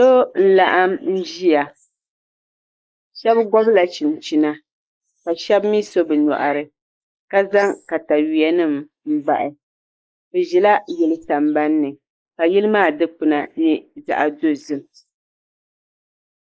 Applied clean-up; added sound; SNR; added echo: neural mask model Resemble Enhance denoiser.